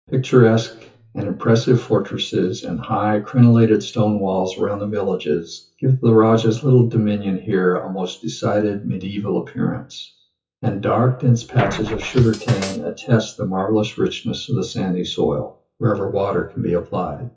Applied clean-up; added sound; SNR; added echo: classical method WPE with log-MMSE.